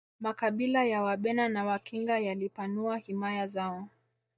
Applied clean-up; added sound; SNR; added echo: neural mask model DeepFilterNet 3.